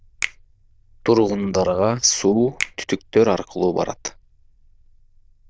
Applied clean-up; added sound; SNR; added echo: neural diffusion model UNIVERSE++.